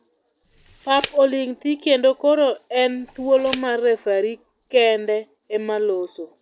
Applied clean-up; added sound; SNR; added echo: none; Tick; 15 dB; none.